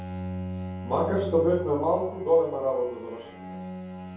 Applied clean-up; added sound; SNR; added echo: none; Bowed string instrument; 9 dB; reverberation time 0.7 s.